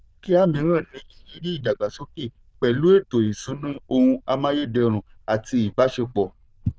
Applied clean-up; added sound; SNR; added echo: neural diffusion model UNIVERSE++.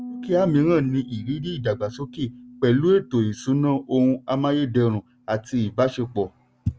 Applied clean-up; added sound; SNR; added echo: none; Piano; 18 dB; none.